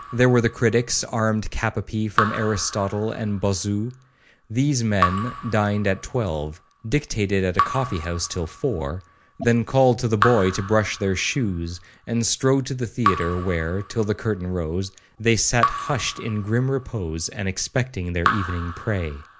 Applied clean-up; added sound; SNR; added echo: none; Raindrop / Drip; 8 dB; none.